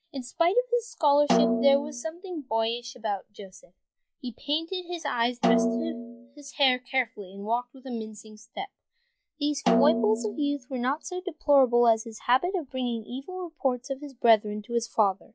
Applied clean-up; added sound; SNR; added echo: classical method log-MMSE.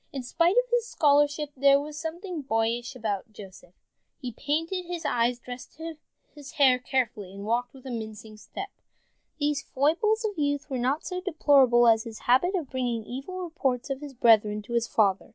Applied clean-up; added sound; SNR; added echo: none; none; none; none.